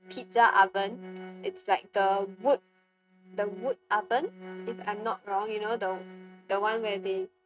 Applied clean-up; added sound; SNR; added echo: neural mask model RNNoise.